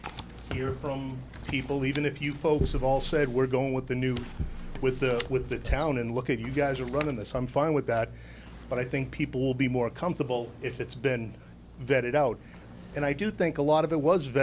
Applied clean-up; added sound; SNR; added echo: none; none; none; none.